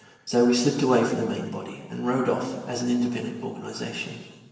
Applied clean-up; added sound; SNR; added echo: none; none; none; reverberation time 1.2 s.